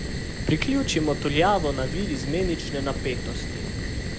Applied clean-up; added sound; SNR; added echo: none; Fire; 3 dB; none.